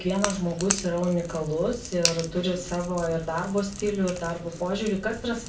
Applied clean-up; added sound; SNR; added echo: none; Crack / Crackle; 8 dB; reverberation time 0.3 s.